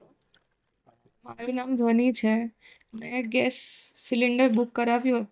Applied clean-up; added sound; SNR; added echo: neural mask model DeepFilterNet 3.